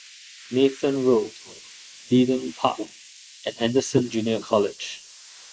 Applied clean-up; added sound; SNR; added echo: neural mask model Resemble Enhance denoiser.